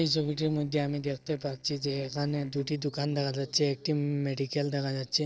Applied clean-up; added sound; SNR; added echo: neural separator model SepFormer DNS4.